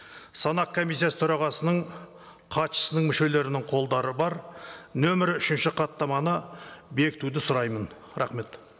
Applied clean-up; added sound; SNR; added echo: none; none; none; none.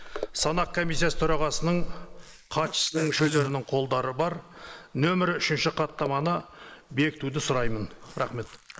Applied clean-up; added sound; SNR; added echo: neural mask model Resemble Enhance denoiser.